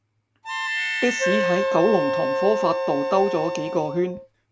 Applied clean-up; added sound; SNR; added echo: none; Harmonica + Wind instrument, woodwind instrument; 0 dB; none.